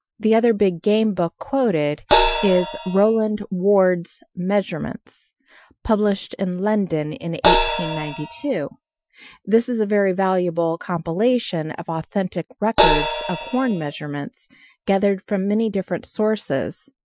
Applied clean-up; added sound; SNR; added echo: classical method Wiener filter.